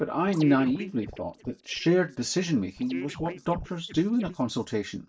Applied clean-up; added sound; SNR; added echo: neural mask model DeepFilterNet 3.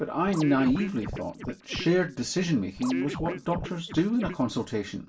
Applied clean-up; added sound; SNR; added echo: none; Scratching (performance technique); 11 dB; reverberation time 0.2 s.